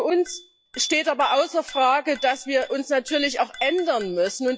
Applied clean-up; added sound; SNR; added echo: classical method log-MMSE.